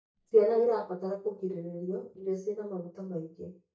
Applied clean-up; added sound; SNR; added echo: neural mask model DeepFilterNet 3.